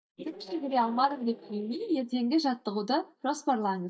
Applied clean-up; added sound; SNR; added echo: neural mask model DeepFilterNet 3.